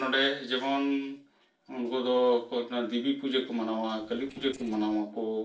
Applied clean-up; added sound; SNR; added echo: neural separator model SepFormer DNS4.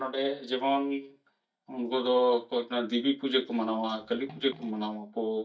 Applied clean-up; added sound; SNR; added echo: neural mask model DeepFilterNet 3.